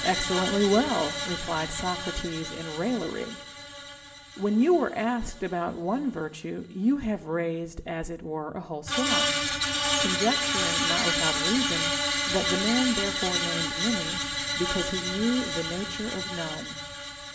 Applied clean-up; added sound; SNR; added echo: none; Screech; 1 dB; reverberation time 0.6 s.